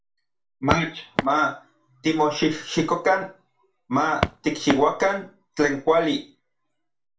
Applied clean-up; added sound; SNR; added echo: none; Walk, footsteps; 2 dB; reverberation time 0.3 s.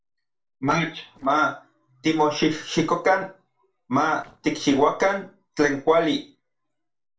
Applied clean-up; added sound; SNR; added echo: neural separator model SepFormer DNS4.